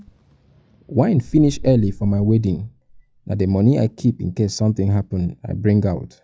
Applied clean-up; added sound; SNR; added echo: classical method log-MMSE.